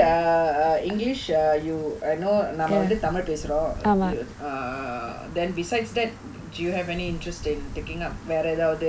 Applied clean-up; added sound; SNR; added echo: none; Wind; 15 dB; none.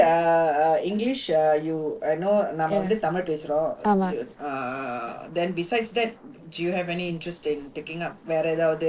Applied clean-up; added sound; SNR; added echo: neural separator model SepFormer DNS4.